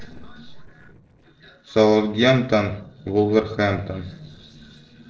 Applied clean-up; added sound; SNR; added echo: neural separator model SepFormer DNS4.